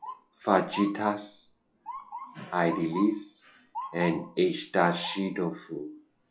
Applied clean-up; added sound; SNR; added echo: classical method log-MMSE.